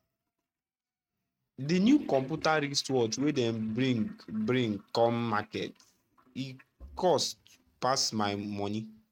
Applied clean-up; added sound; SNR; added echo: neural mask model RNNoise.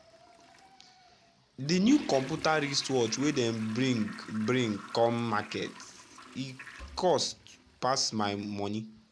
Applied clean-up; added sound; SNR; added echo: none; Toilet flush; 17 dB; none.